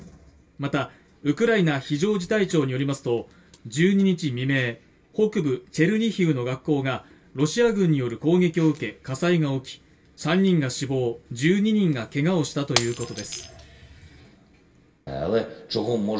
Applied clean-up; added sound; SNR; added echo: none; Shatter; 12 dB; reverberation time 0.1 s.